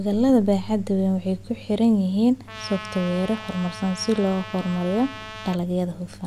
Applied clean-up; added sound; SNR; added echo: none; Trumpet; 15 dB; none.